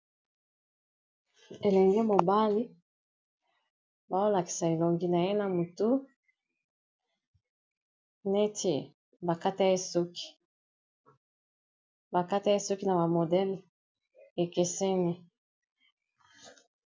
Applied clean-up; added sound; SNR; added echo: none; none; none; none.